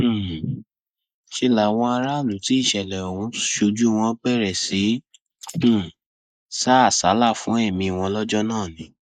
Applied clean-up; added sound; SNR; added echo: neural mask model Resemble Enhance denoiser.